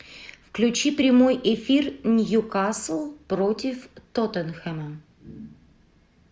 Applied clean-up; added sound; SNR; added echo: none; none; none; none.